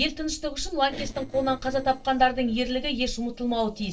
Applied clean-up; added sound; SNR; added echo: neural separator model SepFormer DNS4.